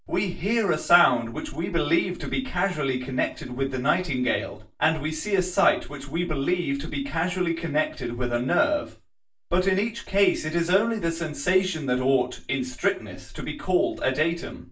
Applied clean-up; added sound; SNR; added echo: none; none; none; reverberation time 0.3 s.